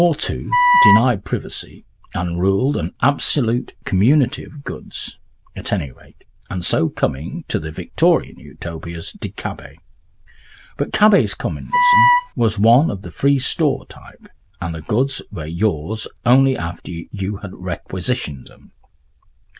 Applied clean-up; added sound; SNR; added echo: neural diffusion model UNIVERSE++.